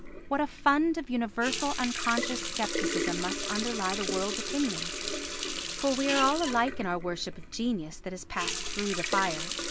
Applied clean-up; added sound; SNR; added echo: none; Water tap, faucet; 3 dB; none.